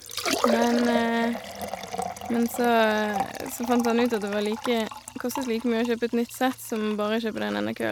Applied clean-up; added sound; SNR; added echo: none; Liquid; 7 dB; none.